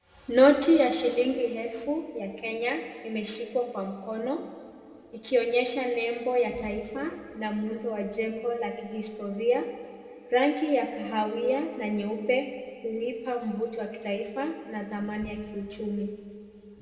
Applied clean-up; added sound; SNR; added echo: none; none; none; reverberation time 2.1 s.